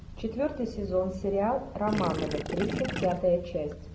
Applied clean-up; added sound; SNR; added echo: none; Gurgling / Liquid; 4 dB; none.